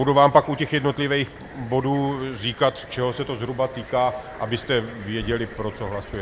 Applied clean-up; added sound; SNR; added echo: none; Cricket; 15 dB; none.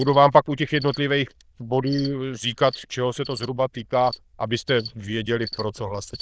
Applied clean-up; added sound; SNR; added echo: neural diffusion model UNIVERSE++.